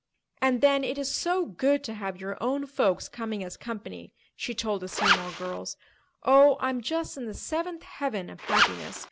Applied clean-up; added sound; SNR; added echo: none; Zipper (clothing); -1 dB; none.